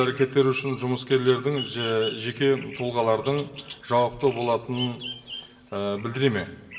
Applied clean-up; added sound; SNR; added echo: none; Bird vocalization, bird call, bird song; 16 dB; reverberation time 1.8 s.